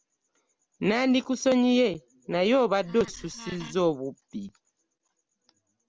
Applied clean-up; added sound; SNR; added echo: none; Wood; 18 dB; none.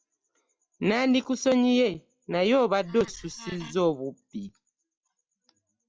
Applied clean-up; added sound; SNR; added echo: classical method log-MMSE.